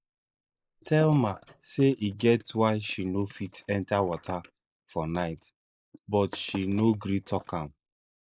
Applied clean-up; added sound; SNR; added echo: neural mask model Resemble Enhance denoiser.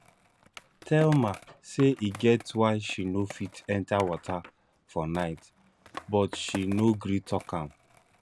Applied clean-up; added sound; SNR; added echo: none; Skateboard; 18 dB; none.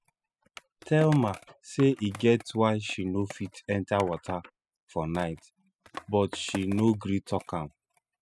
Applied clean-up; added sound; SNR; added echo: classical method spectral subtraction.